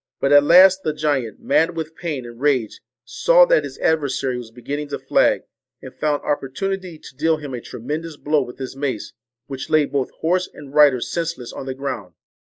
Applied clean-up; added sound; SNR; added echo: neural mask model Resemble Enhance denoiser.